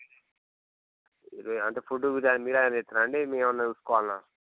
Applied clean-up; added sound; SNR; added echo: none; none; none; none.